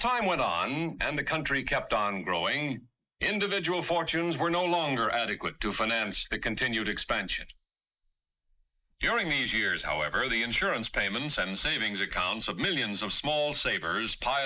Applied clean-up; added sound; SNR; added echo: neural mask model Resemble Enhance denoiser.